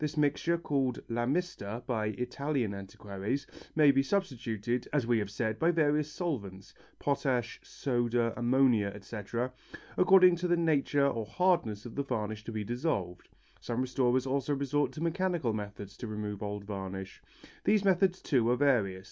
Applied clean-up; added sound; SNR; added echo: none; none; none; none.